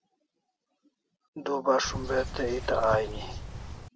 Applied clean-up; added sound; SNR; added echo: none; Bird; 6 dB; none.